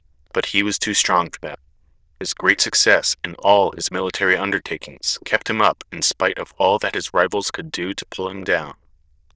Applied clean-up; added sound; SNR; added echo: neural diffusion model UNIVERSE++.